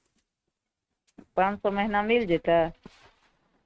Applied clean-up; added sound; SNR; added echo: neural mask model RNNoise.